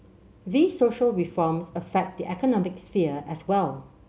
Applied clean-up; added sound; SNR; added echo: none; none; none; none.